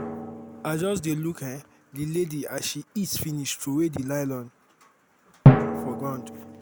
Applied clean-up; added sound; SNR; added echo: none; Drum; -4 dB; none.